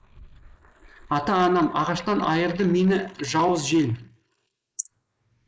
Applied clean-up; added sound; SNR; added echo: neural mask model Resemble Enhance denoiser.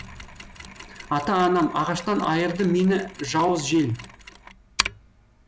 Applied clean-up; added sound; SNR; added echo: none; Mechanisms; 12 dB; none.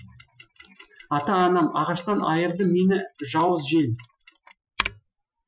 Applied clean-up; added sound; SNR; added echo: classical method Wiener filter.